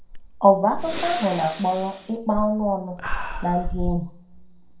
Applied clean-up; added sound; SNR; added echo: none; Breathing; 7 dB; reverberation time 0.5 s.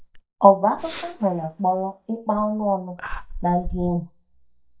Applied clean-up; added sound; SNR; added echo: neural mask model DeepFilterNet 3.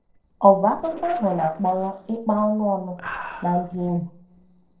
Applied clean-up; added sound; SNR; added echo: neural separator model SepFormer DNS4.